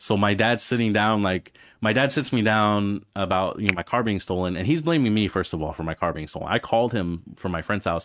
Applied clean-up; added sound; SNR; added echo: neural mask model RNNoise.